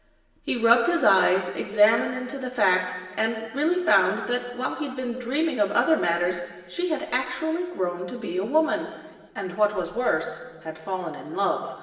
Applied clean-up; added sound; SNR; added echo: none; none; none; reverberation time 1.3 s.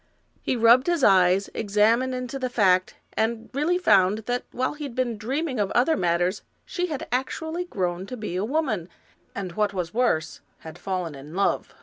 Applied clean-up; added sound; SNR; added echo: none; none; none; none.